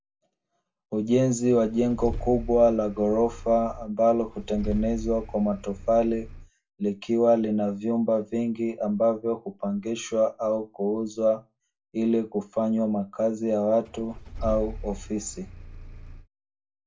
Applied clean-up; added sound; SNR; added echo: none; Engine starting / Car; 11 dB; reverberation time 0.2 s.